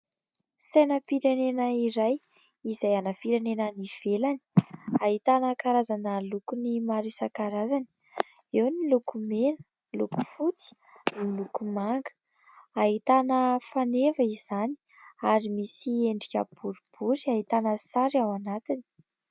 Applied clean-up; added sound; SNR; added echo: none; none; none; none.